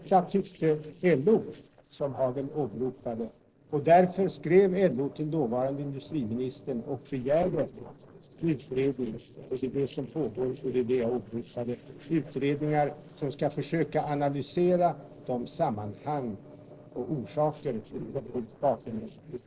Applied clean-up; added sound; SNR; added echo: neural separator model SepFormer DNS4.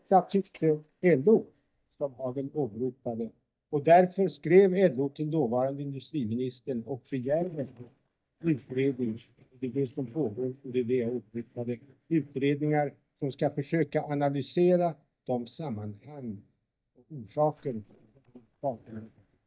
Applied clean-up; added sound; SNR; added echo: neural mask model DeepFilterNet 3.